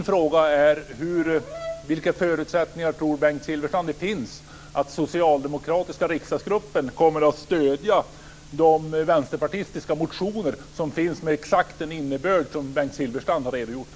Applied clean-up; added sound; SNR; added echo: none; Brass instrument; 15 dB; none.